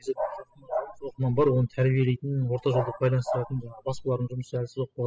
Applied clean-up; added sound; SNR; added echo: classical method spectral subtraction.